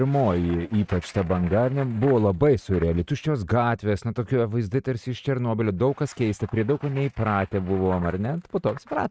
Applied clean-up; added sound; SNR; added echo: neural mask model RNNoise.